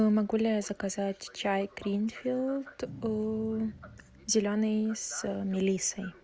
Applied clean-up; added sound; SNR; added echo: none; none; none; none.